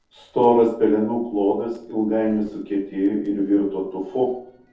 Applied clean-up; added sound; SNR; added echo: neural separator model SepFormer DNS4.